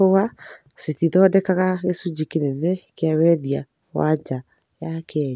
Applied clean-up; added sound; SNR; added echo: none; none; none; none.